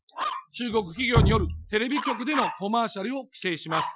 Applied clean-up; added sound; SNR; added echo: classical method Wiener filter.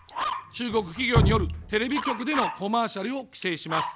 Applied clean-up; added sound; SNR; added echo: none; Drip + Dog; 1 dB; none.